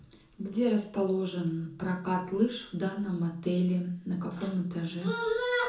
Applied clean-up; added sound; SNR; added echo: none; none; none; reverberation time 0.6 s.